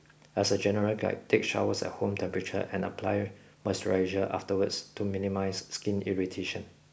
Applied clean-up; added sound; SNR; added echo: none; none; none; none.